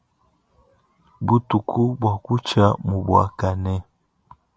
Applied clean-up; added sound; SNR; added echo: none; none; none; none.